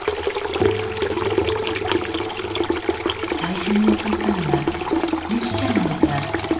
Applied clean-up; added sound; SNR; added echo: none; Sink (filling or washing) / Water tap, faucet; -3 dB; reverberation time 1.4 s.